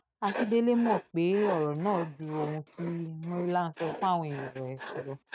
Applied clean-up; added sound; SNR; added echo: neural mask model RNNoise.